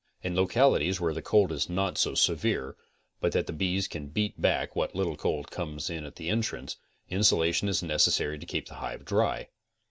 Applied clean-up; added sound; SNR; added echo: none; none; none; none.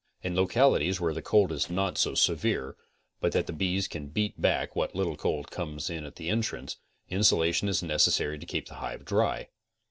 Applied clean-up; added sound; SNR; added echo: neural separator model SepFormer DNS4.